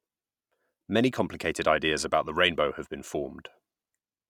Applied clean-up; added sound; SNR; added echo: none; none; none; none.